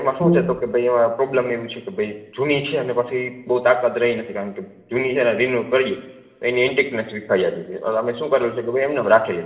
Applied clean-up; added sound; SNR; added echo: none; Brass instrument; -1 dB; reverberation time 1.4 s.